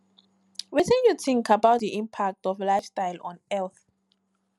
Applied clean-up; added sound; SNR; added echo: none; none; none; none.